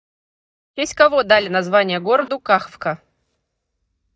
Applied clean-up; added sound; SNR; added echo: neural mask model DeepFilterNet 3.